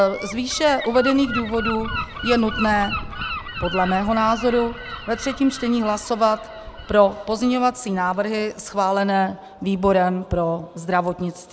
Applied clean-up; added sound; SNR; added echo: none; Gull, seagull; 11 dB; none.